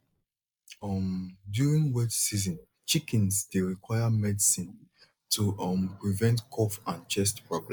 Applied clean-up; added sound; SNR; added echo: neural mask model Resemble Enhance denoiser.